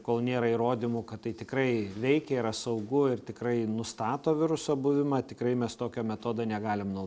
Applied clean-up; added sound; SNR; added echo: none; none; none; none.